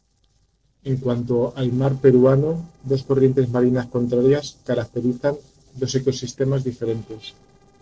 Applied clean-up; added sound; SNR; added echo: neural separator model SepFormer DNS4.